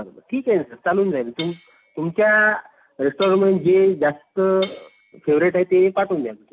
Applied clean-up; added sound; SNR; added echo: none; Cutlery, silverware; 16 dB; none.